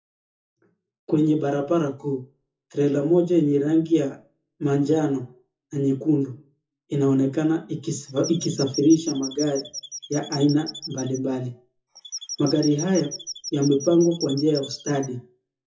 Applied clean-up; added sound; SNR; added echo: classical method WPE with log-MMSE.